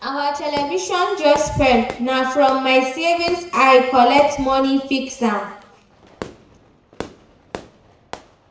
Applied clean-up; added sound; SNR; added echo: none; Fireworks; 19 dB; reverberation time 0.8 s.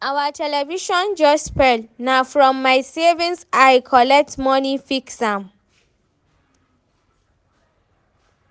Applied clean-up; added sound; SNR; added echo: none; none; none; none.